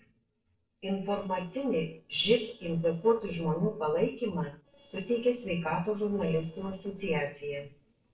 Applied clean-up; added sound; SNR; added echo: neural separator model SepFormer DNS4.